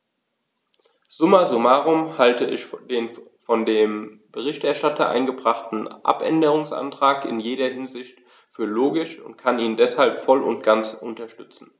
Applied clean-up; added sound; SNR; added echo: none; none; none; none.